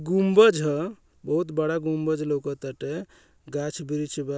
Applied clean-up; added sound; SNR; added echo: none; none; none; none.